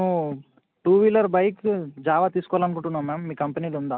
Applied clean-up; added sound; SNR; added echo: none; none; none; none.